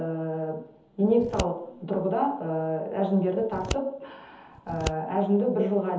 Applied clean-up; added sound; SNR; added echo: none; Scissors; 10 dB; reverberation time 0.8 s.